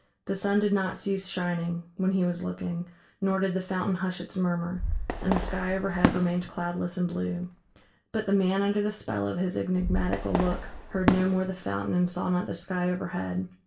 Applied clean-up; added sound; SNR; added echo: none; Fireworks; 4 dB; reverberation time 0.3 s.